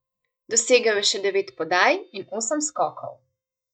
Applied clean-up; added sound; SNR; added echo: neural mask model DeepFilterNet 3.